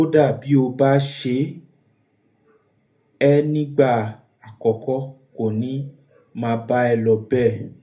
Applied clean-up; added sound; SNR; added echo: none; none; none; reverberation time 0.3 s.